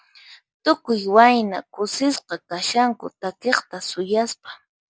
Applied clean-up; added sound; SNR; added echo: none; none; none; none.